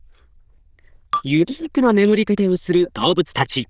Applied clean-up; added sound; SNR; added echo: neural diffusion model UNIVERSE++.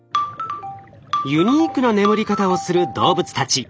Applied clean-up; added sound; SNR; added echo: none; none; none; none.